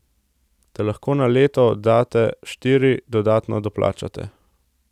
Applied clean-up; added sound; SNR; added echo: none; none; none; none.